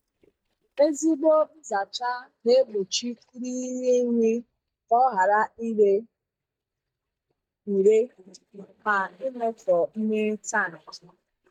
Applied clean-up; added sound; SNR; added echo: neural mask model DeepFilterNet 3.